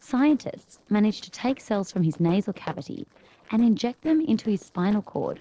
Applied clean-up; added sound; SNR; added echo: neural separator model SepFormer DNS4.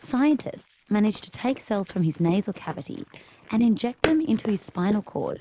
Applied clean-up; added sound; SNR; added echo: neural mask model Resemble Enhance denoiser.